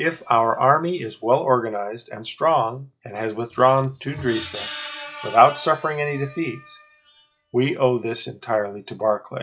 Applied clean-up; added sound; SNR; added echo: classical method log-MMSE.